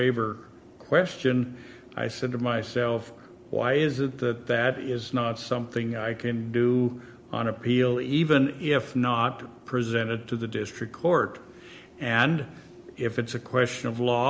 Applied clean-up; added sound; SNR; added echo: none; none; none; none.